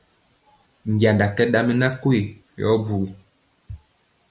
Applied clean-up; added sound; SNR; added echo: none; none; none; none.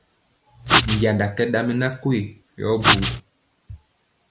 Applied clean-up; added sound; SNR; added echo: none; Writing; -4 dB; none.